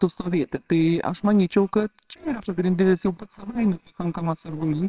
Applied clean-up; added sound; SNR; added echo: neural separator model SepFormer WHAMR!.